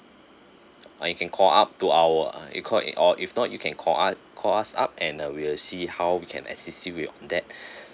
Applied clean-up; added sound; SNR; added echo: none; none; none; none.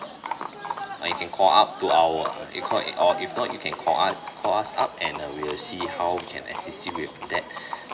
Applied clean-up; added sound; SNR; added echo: none; Livestock, farm animals, working animals; 9 dB; reverberation time 0.7 s.